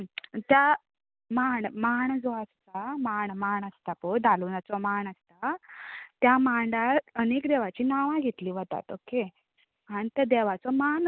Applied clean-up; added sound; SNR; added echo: none; none; none; none.